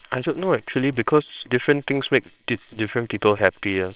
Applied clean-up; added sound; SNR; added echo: neural separator model SepFormer WHAMR!.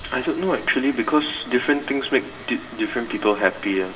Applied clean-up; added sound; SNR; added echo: none; Train; 19 dB; reverberation time 3.0 s.